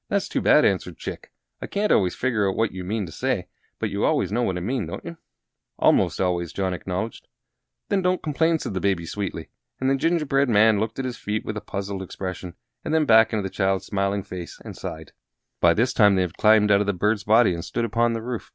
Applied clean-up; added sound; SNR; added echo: none; none; none; none.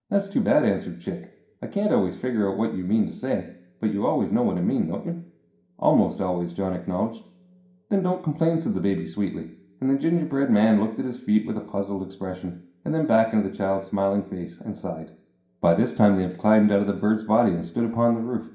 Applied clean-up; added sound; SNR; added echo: none; none; none; reverberation time 0.5 s.